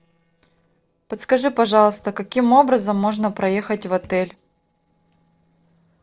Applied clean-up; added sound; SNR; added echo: neural separator model SepFormer DNS4.